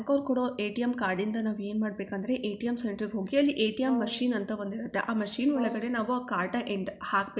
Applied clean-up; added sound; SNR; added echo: none; Brass instrument; 12 dB; none.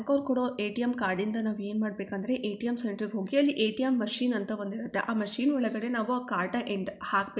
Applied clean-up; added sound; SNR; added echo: neural mask model Resemble Enhance denoiser.